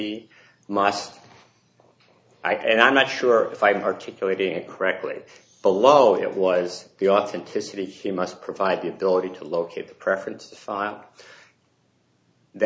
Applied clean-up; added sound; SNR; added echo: none; none; none; none.